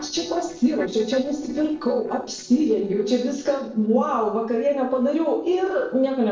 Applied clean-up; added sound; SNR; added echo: neural separator model SepFormer DNS4.